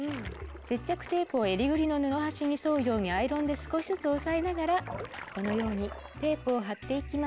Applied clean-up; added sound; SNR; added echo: none; Toilet flush; 16 dB; none.